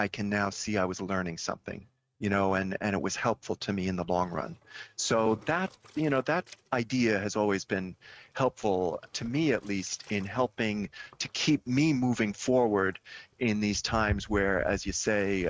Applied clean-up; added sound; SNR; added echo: neural mask model RNNoise.